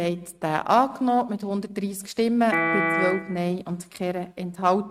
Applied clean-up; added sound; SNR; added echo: neural mask model RNNoise.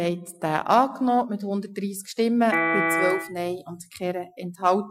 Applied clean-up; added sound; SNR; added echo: classical method Wiener filter.